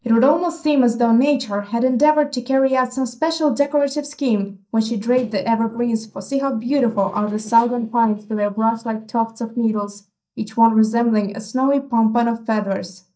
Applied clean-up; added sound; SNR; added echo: neural mask model DeepFilterNet 3.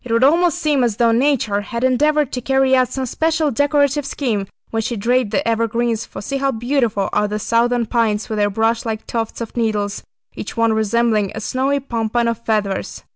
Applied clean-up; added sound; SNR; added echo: none; none; none; none.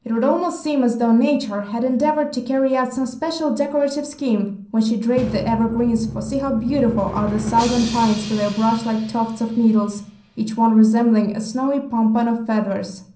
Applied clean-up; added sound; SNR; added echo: none; Drum; 16 dB; reverberation time 0.6 s.